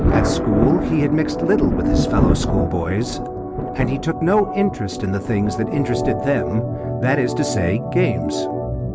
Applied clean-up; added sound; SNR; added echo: none; Thunder + Organ; -1 dB; none.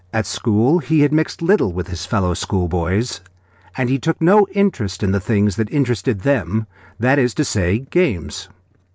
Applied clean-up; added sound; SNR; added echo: none; none; none; none.